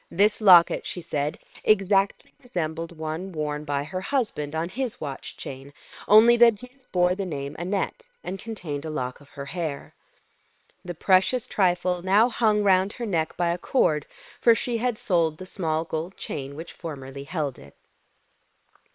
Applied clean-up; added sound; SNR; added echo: neural separator model SepFormer WHAM!.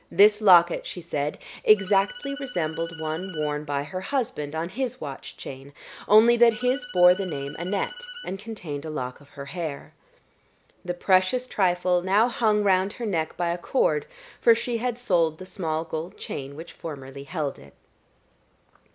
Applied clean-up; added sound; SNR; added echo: none; Bowed string instrument; 16 dB; none.